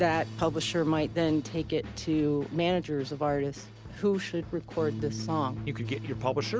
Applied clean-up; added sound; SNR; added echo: none; Bass guitar; 11 dB; none.